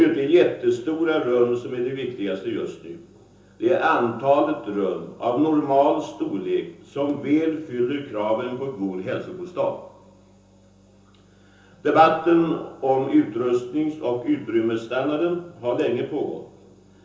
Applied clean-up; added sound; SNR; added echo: none; none; none; reverberation time 0.6 s.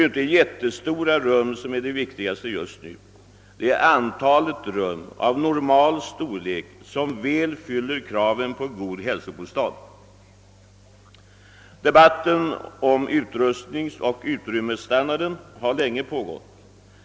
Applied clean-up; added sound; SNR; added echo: none; none; none; none.